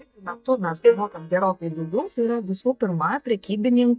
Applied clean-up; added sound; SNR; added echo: neural mask model DeepFilterNet 3.